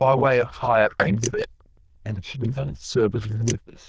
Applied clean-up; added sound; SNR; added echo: neural diffusion model UNIVERSE++.